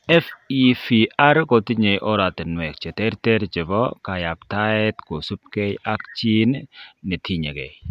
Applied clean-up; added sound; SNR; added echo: none; none; none; none.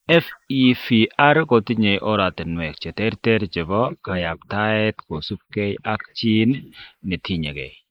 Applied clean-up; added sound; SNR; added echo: neural mask model Resemble Enhance denoiser.